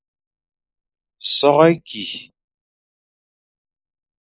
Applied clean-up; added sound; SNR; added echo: neural mask model Resemble Enhance denoiser.